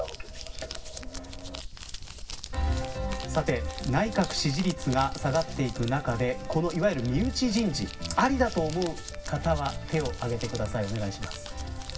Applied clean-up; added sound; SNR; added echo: none; Crumpling, crinkling; 9 dB; reverberation time 0.4 s.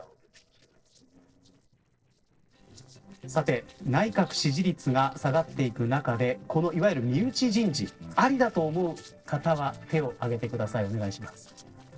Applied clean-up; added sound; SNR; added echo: neural separator model SepFormer DNS4.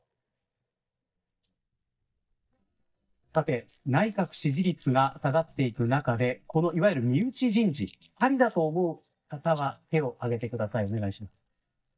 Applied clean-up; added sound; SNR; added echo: neural mask model DeepFilterNet 3.